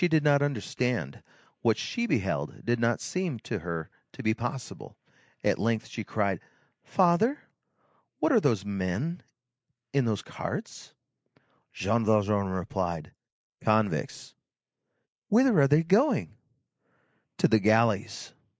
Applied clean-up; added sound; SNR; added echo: neural mask model Resemble Enhance denoiser.